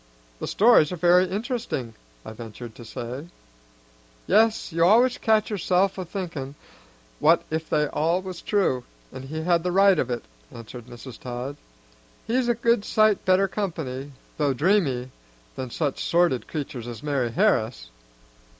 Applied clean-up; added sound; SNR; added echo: none; none; none; none.